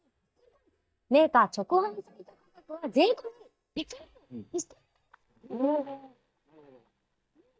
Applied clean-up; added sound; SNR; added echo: neural mask model DeepFilterNet 3.